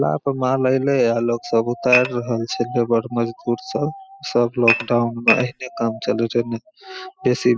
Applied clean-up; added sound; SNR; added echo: classical method spectral subtraction.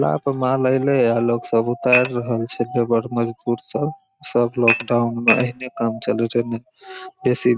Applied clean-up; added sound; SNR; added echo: neural mask model RNNoise.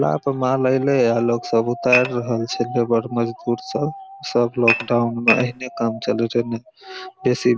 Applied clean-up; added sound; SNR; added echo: none; Dishes, pots, and pans / Glass; 1 dB; none.